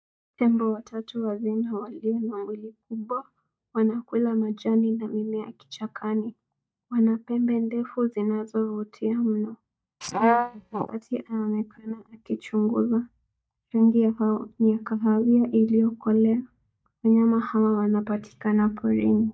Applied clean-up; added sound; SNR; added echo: neural mask model DeepFilterNet 3.